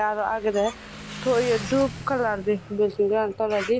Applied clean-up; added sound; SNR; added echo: none; Motorcycle; 14 dB; none.